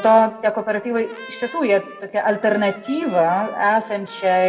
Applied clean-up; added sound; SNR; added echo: none; Trumpet; 19 dB; reverberation time 1.2 s.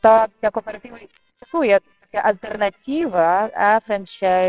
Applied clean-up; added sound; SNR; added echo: neural separator model SepFormer WHAMR!.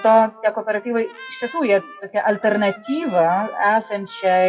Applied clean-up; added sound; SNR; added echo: classical method WPE with log-MMSE.